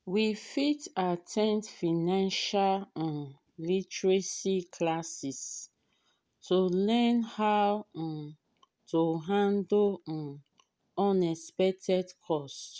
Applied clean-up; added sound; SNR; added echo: none; none; none; none.